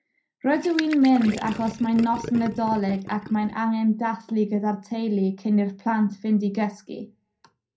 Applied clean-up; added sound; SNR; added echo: none; Gurgling; 13 dB; reverberation time 0.2 s.